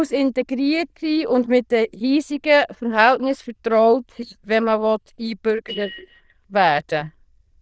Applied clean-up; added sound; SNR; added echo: neural diffusion model UNIVERSE++.